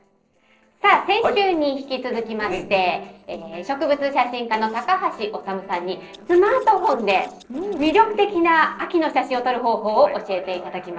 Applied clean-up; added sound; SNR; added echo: neural separator model SepFormer DNS4.